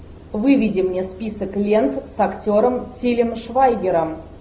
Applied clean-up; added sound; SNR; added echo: none; none; none; none.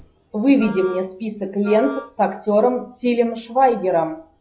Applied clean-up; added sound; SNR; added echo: classical method log-MMSE.